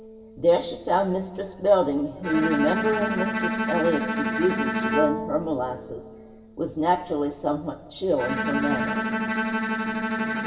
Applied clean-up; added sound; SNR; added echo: none; Bowed string instrument; 3 dB; reverberation time 1.6 s.